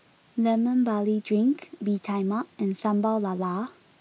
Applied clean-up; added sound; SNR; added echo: none; none; none; none.